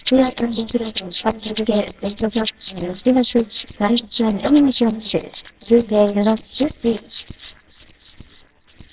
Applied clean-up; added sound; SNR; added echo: neural separator model SepFormer WHAMR!.